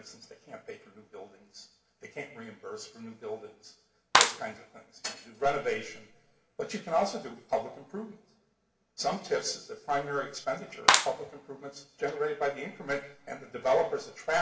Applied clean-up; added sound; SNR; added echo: none; Clapping; -5 dB; reverberation time 0.7 s.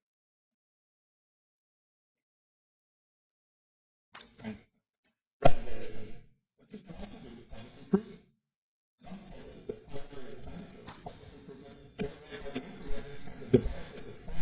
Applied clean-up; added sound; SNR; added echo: neural mask model DeepFilterNet 3.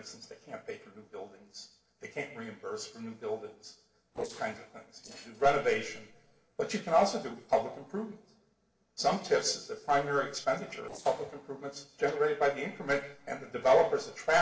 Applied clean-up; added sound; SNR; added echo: neural separator model SepFormer DNS4.